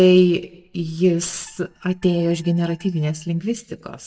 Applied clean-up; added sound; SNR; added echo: neural mask model DeepFilterNet 3.